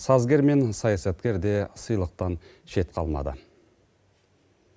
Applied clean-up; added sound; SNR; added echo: none; none; none; none.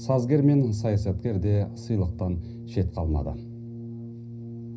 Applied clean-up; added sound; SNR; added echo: none; Brass instrument; 12 dB; reverberation time 0.4 s.